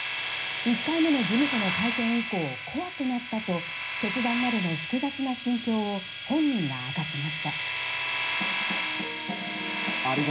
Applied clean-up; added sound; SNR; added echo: none; Domestic sounds, home sounds; 2 dB; reverberation time 0.4 s.